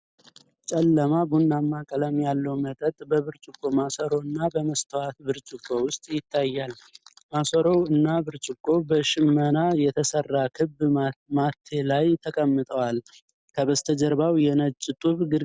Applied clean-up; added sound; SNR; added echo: none; none; none; none.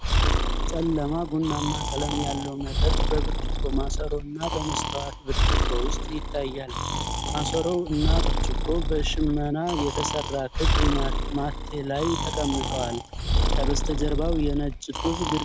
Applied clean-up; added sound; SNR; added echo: none; Breathing; -4 dB; none.